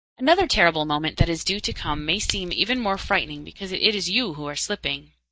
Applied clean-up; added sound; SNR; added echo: neural mask model DeepFilterNet 3.